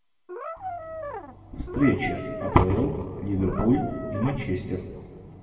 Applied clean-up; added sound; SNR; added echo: none; Brass instrument; 10 dB; reverberation time 1.5 s.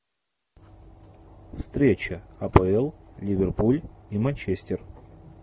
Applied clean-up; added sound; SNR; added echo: none; none; none; none.